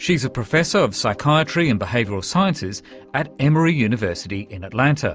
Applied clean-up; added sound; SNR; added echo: none; none; none; none.